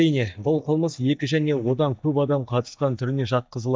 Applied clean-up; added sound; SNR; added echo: neural mask model DeepFilterNet 3.